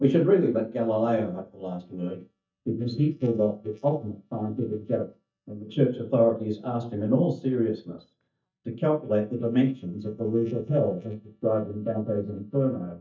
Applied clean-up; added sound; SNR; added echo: neural mask model DeepFilterNet 3.